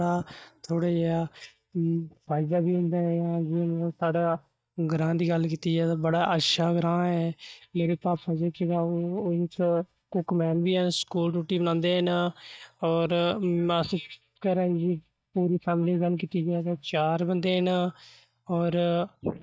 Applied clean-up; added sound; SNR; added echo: neural mask model DeepFilterNet 3.